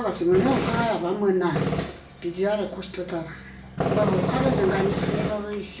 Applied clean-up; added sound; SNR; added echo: none; Tools; 3 dB; reverberation time 0.4 s.